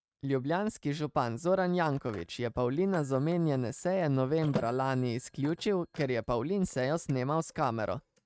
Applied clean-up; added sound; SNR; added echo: neural mask model RNNoise.